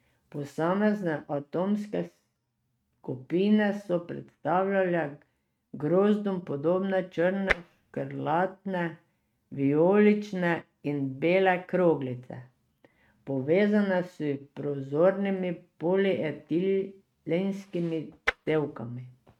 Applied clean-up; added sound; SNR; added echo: neural mask model RNNoise.